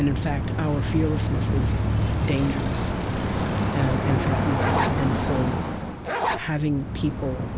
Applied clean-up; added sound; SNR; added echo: none; Zipper (clothing) + Bicycle; -4 dB; none.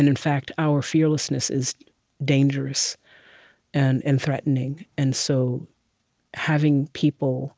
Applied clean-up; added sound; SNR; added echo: none; none; none; none.